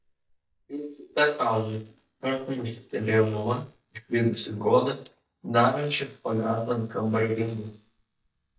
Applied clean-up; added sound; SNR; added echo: neural mask model DeepFilterNet 3.